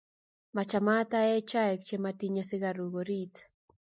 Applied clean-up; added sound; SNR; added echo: neural mask model Resemble Enhance denoiser.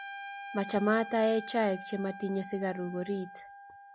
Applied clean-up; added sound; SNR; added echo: none; Trumpet; 13 dB; none.